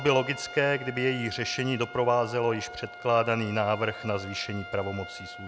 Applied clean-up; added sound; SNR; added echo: none; Trumpet; 14 dB; none.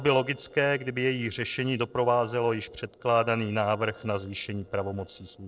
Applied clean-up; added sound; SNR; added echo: neural separator model SepFormer DNS4.